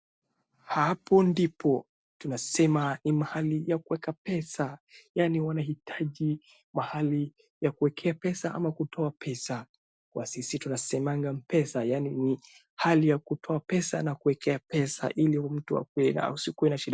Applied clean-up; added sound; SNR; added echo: none; none; none; none.